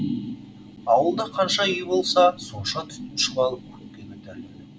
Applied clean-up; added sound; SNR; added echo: none; none; none; none.